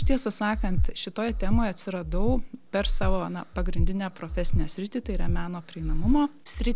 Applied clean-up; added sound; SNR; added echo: none; Breathing; -4 dB; none.